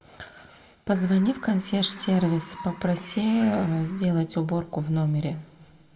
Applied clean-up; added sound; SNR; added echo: none; Bird; 17 dB; reverberation time 1.2 s.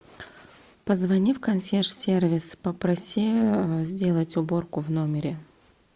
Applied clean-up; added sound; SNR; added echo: none; none; none; none.